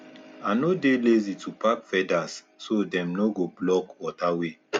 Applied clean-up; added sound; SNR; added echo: none; none; none; none.